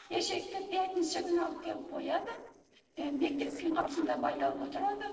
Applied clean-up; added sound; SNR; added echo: neural separator model SepFormer DNS4.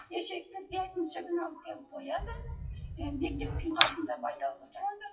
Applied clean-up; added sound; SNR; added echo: classical method WPE with log-MMSE.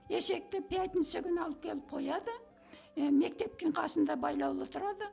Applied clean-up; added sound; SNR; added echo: none; none; none; none.